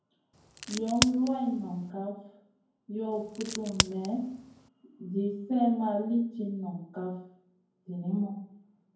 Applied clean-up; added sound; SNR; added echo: none; Crack; 2 dB; reverberation time 0.9 s.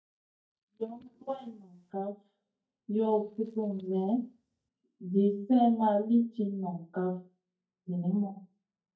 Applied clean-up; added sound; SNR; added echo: neural mask model DeepFilterNet 3.